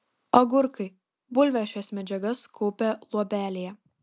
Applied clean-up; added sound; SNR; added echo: none; none; none; none.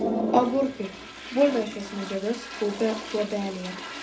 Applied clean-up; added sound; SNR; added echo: none; Toilet flush; 6 dB; reverberation time 0.3 s.